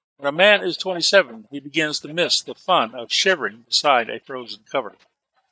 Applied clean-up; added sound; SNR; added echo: neural mask model DeepFilterNet 3.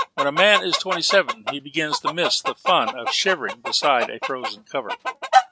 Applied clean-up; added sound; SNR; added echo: neural mask model RNNoise.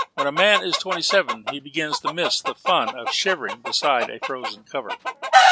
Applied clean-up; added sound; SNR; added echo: none; Chicken, rooster; 0 dB; none.